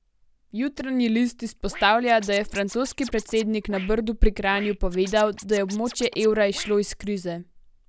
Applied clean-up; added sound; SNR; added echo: none; Scratching (performance technique); 19 dB; none.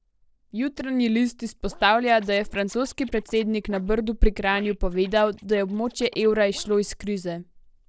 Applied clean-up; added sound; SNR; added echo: neural separator model SepFormer DNS4.